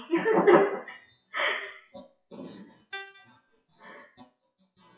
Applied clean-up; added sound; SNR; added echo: classical method WPE with log-MMSE.